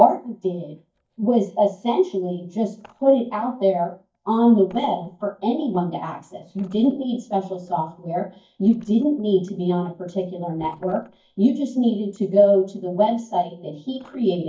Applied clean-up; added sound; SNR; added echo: neural mask model DeepFilterNet 3.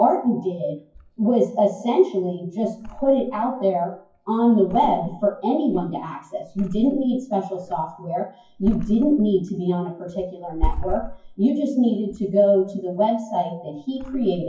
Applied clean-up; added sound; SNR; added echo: classical method WPE with log-MMSE.